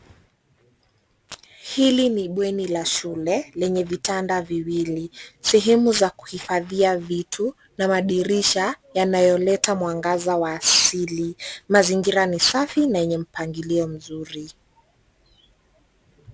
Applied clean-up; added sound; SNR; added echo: none; none; none; none.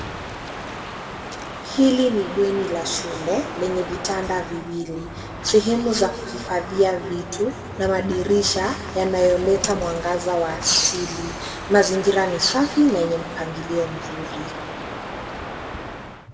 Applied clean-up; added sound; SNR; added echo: none; Crow; 10 dB; reverberation time 1.7 s.